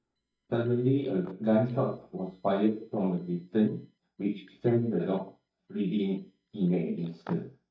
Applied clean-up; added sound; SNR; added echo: neural mask model DeepFilterNet 3.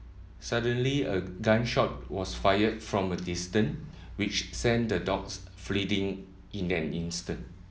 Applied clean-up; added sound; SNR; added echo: none; none; none; none.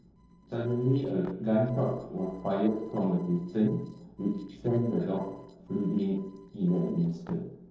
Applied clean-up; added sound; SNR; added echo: neural separator model SepFormer DNS4.